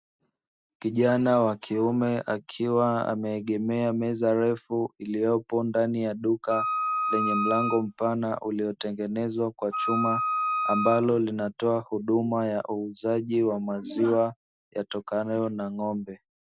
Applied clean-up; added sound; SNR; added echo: none; Wind instrument, woodwind instrument; 2 dB; none.